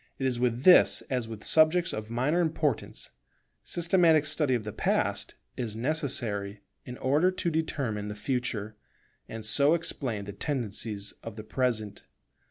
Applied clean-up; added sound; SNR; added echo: none; none; none; none.